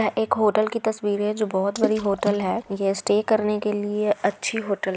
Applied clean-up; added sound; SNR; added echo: none; Water / Splash, splatter; 11 dB; none.